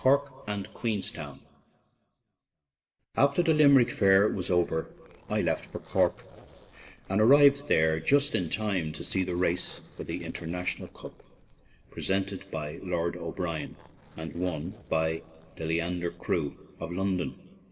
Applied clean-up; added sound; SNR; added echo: neural separator model SepFormer DNS4.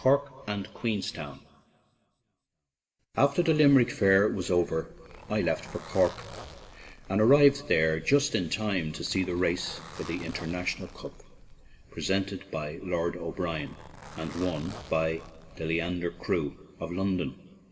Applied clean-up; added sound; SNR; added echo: none; Zipper (clothing); 18 dB; reverberation time 1.0 s.